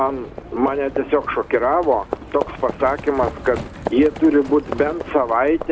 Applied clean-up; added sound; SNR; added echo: none; Livestock, farm animals, working animals; 12 dB; none.